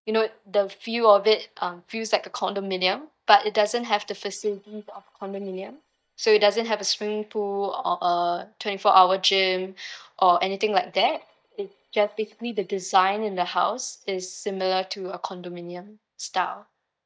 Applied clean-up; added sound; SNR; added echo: neural mask model DeepFilterNet 3.